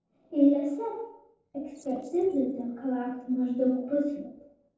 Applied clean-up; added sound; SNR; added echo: neural separator model SepFormer DNS4.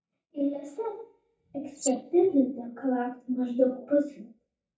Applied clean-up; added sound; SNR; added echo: neural mask model DeepFilterNet 3.